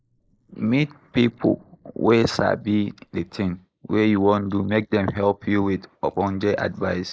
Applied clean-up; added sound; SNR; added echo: neural mask model Resemble Enhance denoiser.